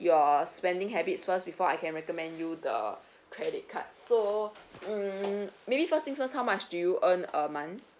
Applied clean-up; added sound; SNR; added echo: none; none; none; none.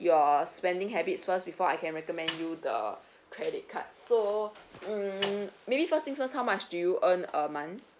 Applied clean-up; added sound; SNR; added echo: none; Snare drum; 12 dB; none.